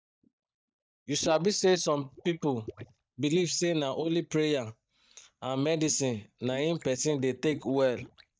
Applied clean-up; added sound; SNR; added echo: neural mask model DeepFilterNet 3.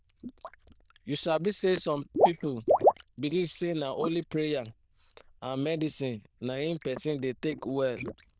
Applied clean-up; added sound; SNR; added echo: neural diffusion model UNIVERSE++.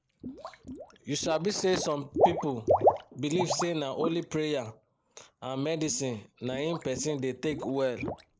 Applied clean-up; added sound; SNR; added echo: neural mask model Resemble Enhance denoiser.